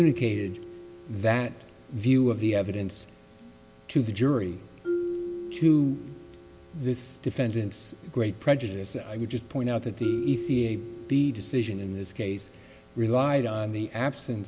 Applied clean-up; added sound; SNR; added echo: none; Marimba, xylophone; 11 dB; none.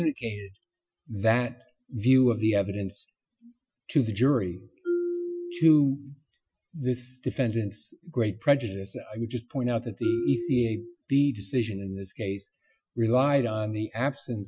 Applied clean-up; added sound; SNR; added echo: classical method Wiener filter.